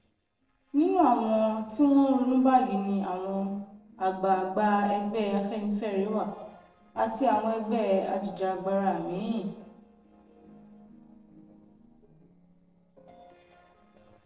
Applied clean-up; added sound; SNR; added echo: neural separator model SepFormer DNS4.